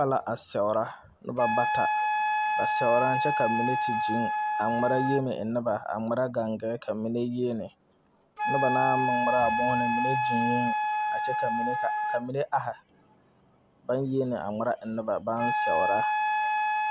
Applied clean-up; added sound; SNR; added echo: none; Wind instrument, woodwind instrument; 0 dB; none.